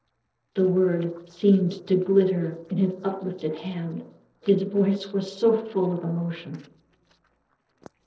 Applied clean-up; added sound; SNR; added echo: neural separator model SepFormer DNS4.